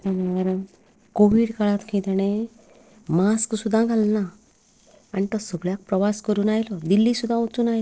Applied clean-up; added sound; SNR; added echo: neural separator model SepFormer DNS4.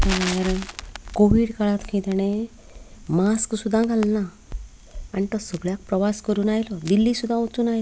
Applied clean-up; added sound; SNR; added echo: none; Crackle; 11 dB; none.